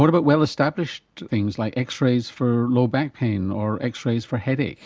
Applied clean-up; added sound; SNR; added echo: none; none; none; none.